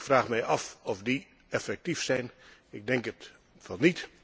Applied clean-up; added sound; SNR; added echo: none; none; none; none.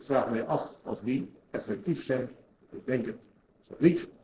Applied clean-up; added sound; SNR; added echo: neural separator model SepFormer DNS4.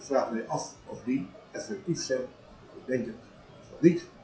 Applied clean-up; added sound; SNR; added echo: classical method WPE with log-MMSE.